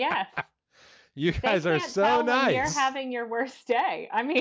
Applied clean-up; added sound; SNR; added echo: none; none; none; none.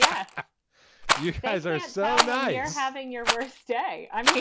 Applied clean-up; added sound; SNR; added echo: none; Rattle; 0 dB; none.